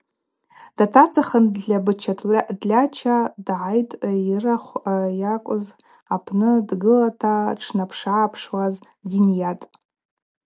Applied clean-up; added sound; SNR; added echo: none; none; none; none.